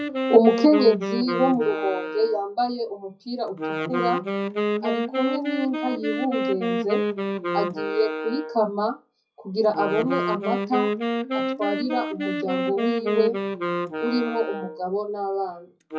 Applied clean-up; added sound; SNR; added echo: classical method WPE with log-MMSE.